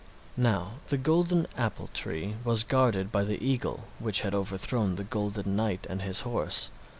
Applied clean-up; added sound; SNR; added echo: none; none; none; none.